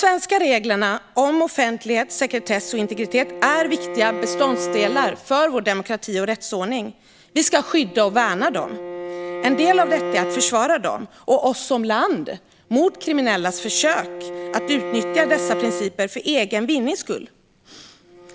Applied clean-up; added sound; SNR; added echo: none; Bowed string instrument; 10 dB; none.